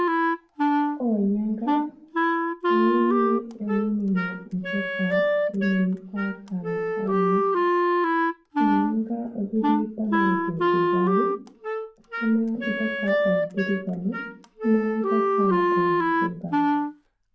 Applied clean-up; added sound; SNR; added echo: none; Wind instrument, woodwind instrument; -3 dB; reverberation time 0.7 s.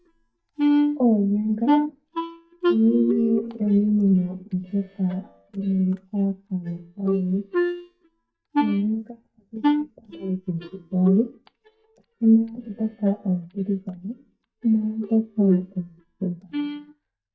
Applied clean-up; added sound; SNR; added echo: neural mask model DeepFilterNet 3.